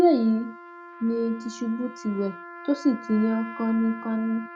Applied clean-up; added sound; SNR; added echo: none; Trumpet; 16 dB; none.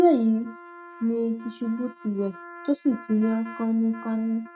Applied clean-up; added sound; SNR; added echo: neural mask model RNNoise.